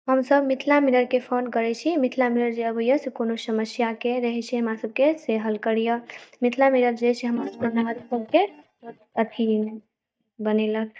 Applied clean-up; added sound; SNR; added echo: neural mask model DeepFilterNet 3.